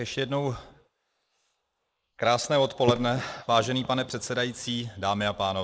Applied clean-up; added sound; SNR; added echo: neural mask model Resemble Enhance denoiser.